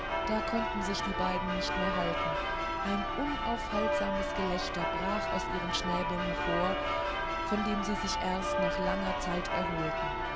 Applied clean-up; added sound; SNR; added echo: none; Church bell; -3 dB; none.